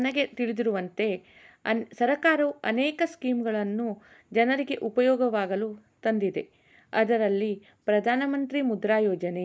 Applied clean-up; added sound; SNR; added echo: none; none; none; none.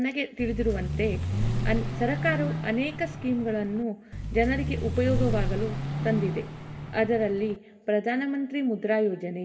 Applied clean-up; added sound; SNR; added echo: none; Vehicle; 2 dB; reverberation time 1.9 s.